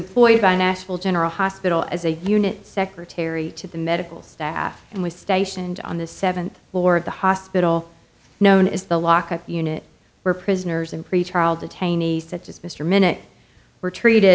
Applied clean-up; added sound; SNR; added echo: none; none; none; none.